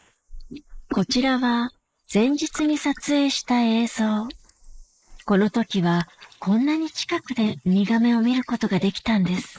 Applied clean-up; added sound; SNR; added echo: neural mask model Resemble Enhance denoiser.